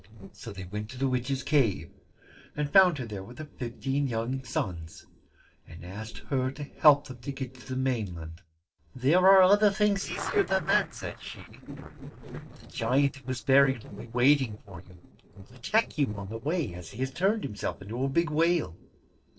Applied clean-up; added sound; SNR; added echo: neural separator model SepFormer DNS4.